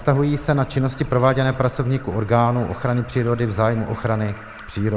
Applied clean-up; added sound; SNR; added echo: none; Alarm; 18 dB; none.